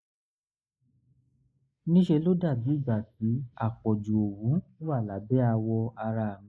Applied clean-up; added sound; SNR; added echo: neural mask model Resemble Enhance denoiser.